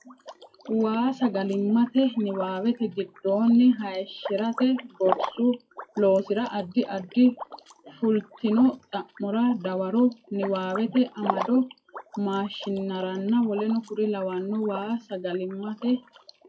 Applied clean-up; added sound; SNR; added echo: classical method WPE with log-MMSE.